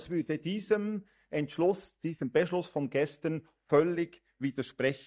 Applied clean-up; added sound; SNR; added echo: neural mask model DeepFilterNet 3.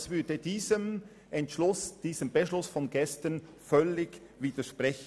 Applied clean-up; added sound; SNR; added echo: none; none; none; none.